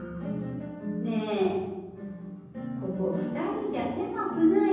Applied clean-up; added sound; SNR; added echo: none; none; none; reverberation time 1.1 s.